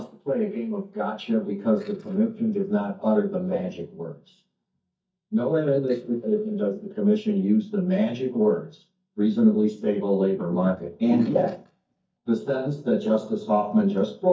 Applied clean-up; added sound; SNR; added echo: neural mask model DeepFilterNet 3.